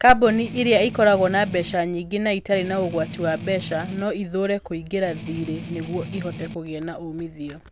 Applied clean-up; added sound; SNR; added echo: none; Strum; 11 dB; none.